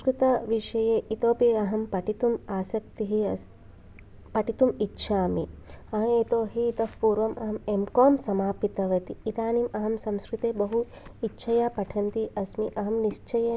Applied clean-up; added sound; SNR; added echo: none; none; none; none.